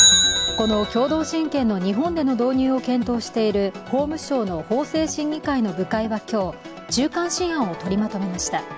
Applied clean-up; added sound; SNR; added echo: none; Bicycle; 5 dB; none.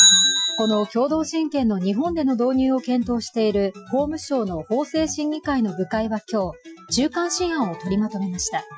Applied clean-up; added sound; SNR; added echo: classical method Wiener filter.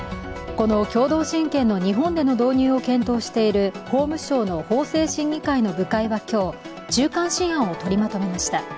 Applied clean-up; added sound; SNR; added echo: none; none; none; none.